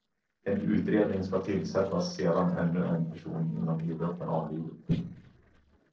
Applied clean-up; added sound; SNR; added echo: neural separator model SepFormer DNS4.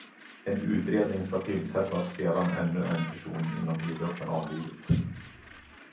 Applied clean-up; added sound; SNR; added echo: none; Gull, seagull; 16 dB; reverberation time 0.6 s.